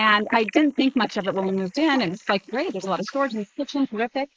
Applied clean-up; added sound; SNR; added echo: neural mask model Resemble Enhance denoiser.